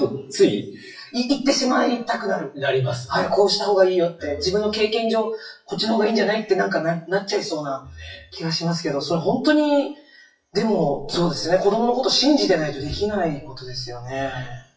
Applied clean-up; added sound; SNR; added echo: classical method WPE with log-MMSE.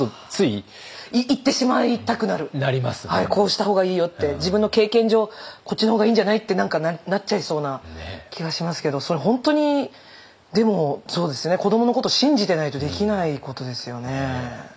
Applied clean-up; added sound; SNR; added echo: none; none; none; none.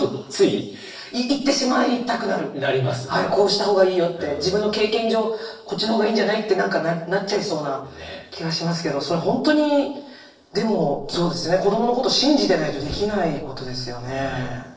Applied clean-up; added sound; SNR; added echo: neural separator model SepFormer DNS4.